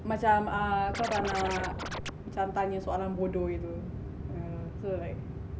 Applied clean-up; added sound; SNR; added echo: none; Scratching (performance technique); 5 dB; none.